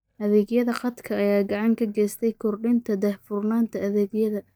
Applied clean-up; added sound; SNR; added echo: neural mask model DeepFilterNet 3.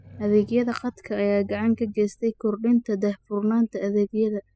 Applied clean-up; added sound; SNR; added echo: classical method spectral subtraction.